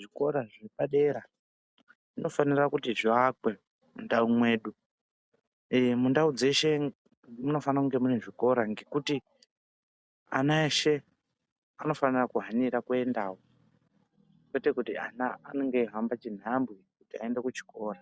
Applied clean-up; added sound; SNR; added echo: none; none; none; none.